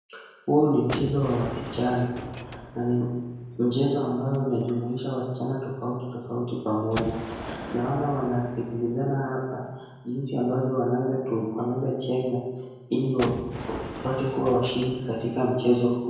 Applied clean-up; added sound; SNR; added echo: none; Gunshot, gunfire; 14 dB; reverberation time 1.0 s.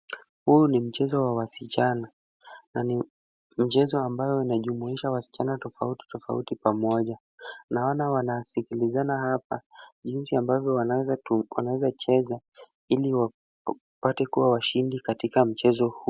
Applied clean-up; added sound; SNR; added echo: none; none; none; none.